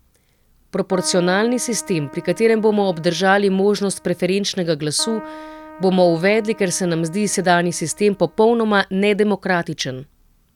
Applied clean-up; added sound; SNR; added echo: none; Keyboard (musical); 20 dB; none.